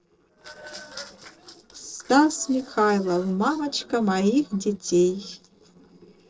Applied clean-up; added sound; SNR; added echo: neural separator model SepFormer DNS4.